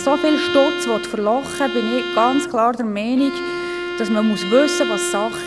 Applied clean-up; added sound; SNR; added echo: none; Bowed string instrument; 6 dB; none.